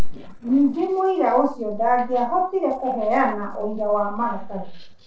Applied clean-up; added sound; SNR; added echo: neural separator model SepFormer DNS4.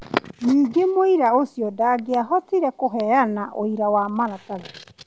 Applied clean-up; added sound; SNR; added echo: none; none; none; none.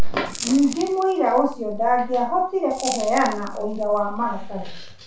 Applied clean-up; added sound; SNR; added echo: none; Crackle; 17 dB; reverberation time 0.3 s.